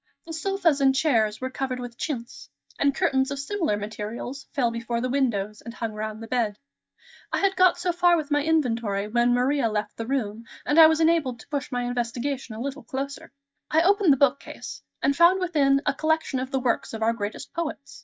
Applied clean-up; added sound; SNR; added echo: neural mask model DeepFilterNet 3.